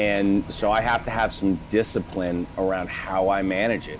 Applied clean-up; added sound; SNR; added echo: none; Bus; 14 dB; none.